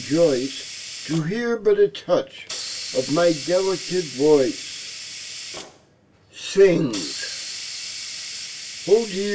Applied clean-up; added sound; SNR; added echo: none; Hiss; 12 dB; reverberation time 0.2 s.